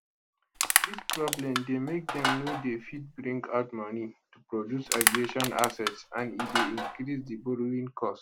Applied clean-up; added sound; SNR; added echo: none; Crushing; -2 dB; none.